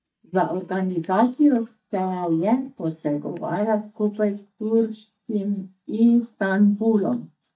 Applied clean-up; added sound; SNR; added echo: neural mask model DeepFilterNet 3.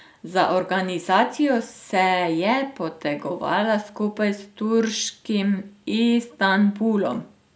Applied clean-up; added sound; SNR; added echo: none; none; none; none.